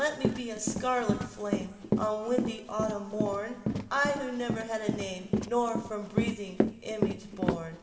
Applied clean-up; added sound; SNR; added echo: none; Run; 0 dB; reverberation time 2.5 s.